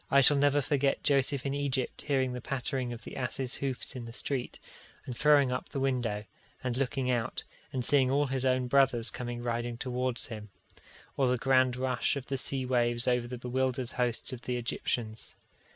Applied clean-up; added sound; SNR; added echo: none; none; none; none.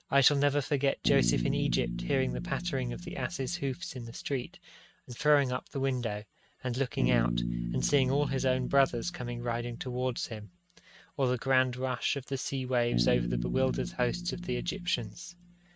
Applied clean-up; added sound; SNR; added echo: neural mask model RNNoise.